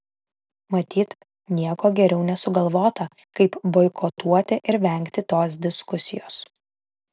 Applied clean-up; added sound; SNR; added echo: none; none; none; none.